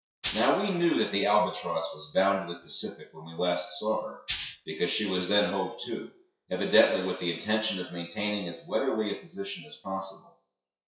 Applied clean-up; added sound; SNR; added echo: classical method WPE with log-MMSE.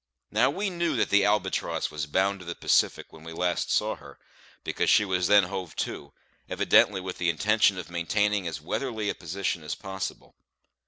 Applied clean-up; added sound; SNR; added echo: none; none; none; none.